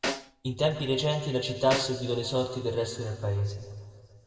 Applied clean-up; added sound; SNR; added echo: none; Snare drum; 9 dB; reverberation time 1.8 s.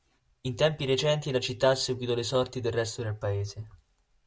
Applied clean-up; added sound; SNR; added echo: none; none; none; none.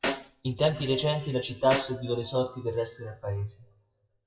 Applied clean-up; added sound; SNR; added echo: classical method WPE with log-MMSE.